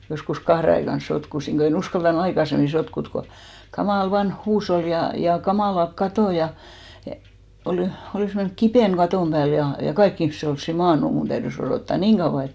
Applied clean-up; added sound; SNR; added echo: none; none; none; none.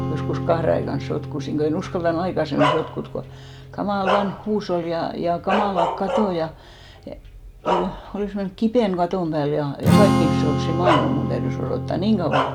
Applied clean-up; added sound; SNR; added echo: none; Bark + Strum; 1 dB; none.